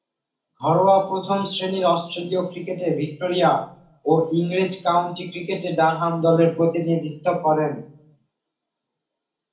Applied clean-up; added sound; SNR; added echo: none; none; none; reverberation time 0.4 s.